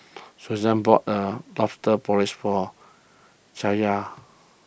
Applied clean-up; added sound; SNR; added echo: none; none; none; none.